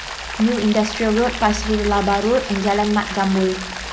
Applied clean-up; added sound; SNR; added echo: none; Rain; 10 dB; none.